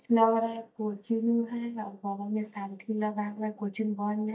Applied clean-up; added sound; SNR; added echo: neural mask model DeepFilterNet 3.